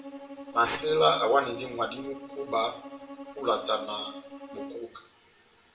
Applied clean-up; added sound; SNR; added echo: none; Bowed string instrument; 16 dB; reverberation time 0.5 s.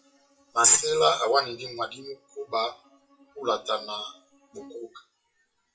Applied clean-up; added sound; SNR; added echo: classical method WPE with log-MMSE.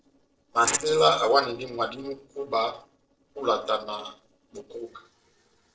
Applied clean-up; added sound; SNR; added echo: neural separator model SepFormer DNS4.